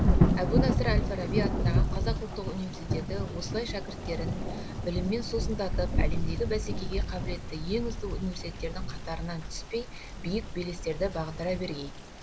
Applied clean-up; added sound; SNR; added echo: none; Thunder / Rain; -5 dB; none.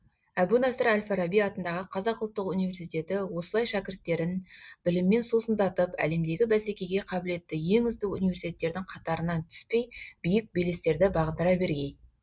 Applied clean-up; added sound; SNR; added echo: none; none; none; none.